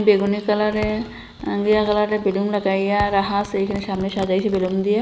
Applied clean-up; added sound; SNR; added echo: none; Thump, thud + Crumpling, crinkling; 17 dB; none.